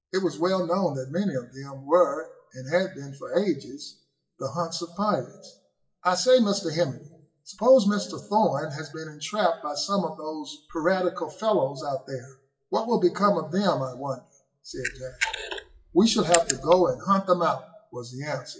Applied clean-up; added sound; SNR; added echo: classical method WPE with log-MMSE.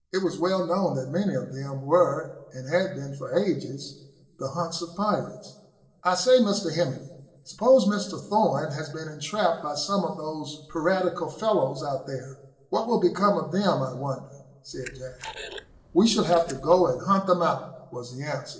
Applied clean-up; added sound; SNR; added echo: neural separator model SepFormer DNS4.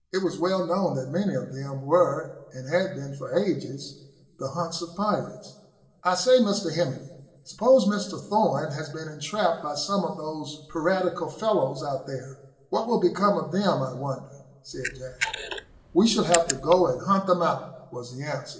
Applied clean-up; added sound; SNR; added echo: none; Camera; 7 dB; reverberation time 0.8 s.